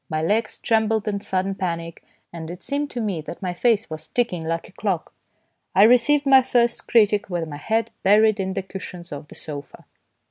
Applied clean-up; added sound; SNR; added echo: none; none; none; none.